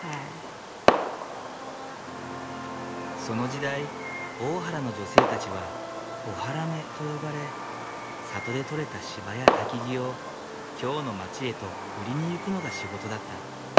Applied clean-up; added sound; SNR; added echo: none; Fireworks; -3 dB; none.